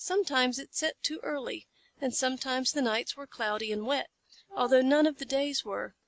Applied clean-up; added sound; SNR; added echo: neural mask model RNNoise.